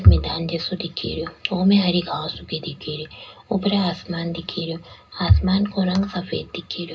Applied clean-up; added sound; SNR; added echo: none; none; none; reverberation time 0.2 s.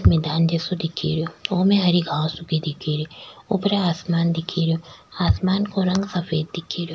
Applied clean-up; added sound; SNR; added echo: none; none; none; none.